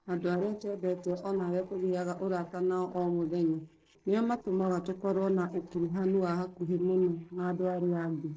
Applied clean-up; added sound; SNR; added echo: neural separator model SepFormer DNS4.